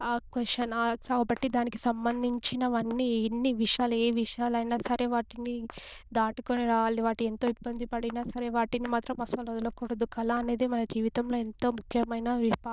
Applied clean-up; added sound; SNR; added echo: neural diffusion model UNIVERSE++.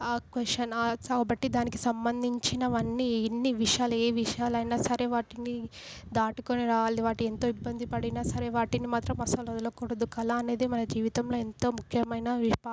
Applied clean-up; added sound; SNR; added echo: none; none; none; none.